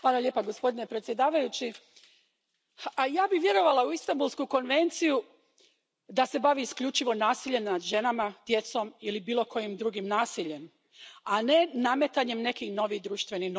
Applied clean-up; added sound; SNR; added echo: none; none; none; none.